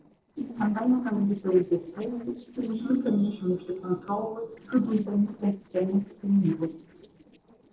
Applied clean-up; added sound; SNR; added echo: neural separator model SepFormer DNS4.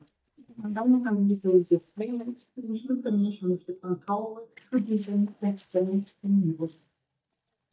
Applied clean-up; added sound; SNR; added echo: neural mask model DeepFilterNet 3.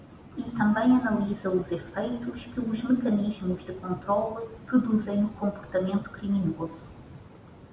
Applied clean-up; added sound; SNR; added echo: none; none; none; none.